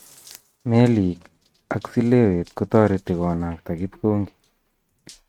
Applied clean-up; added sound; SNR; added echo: neural mask model RNNoise.